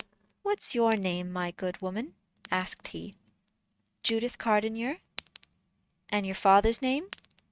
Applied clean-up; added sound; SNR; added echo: neural mask model RNNoise.